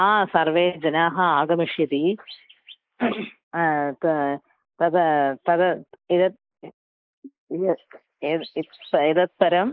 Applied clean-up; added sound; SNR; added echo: neural mask model Resemble Enhance denoiser.